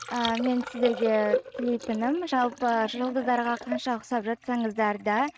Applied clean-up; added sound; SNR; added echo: neural mask model RNNoise.